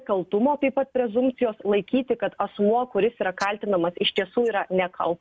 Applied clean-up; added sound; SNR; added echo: none; none; none; none.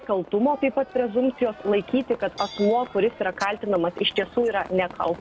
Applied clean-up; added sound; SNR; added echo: none; Livestock, farm animals, working animals; 18 dB; none.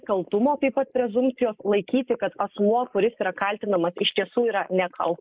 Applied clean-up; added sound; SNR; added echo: neural mask model Resemble Enhance denoiser.